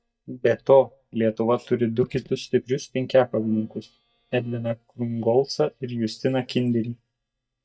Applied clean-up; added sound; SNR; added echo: neural mask model DeepFilterNet 3.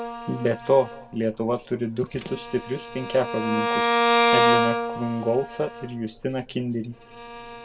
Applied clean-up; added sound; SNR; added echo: none; Bowed string instrument; 0 dB; reverberation time 1.3 s.